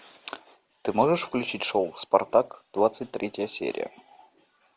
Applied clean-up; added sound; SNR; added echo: none; none; none; none.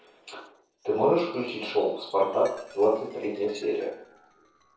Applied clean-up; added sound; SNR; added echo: neural separator model SepFormer DNS4.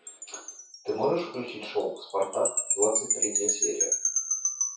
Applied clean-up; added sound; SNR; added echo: classical method WPE with log-MMSE.